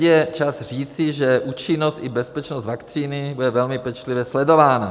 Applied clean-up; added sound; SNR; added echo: none; Rattle (instrument); 15 dB; none.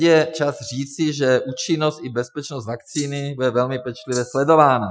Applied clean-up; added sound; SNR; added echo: classical method Wiener filter.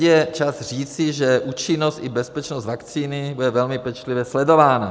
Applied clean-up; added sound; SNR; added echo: none; none; none; none.